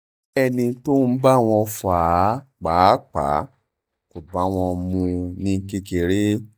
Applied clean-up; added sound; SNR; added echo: neural mask model DeepFilterNet 3.